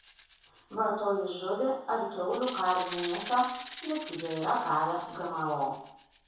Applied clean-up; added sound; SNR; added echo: none; Rattle (instrument); 15 dB; reverberation time 0.7 s.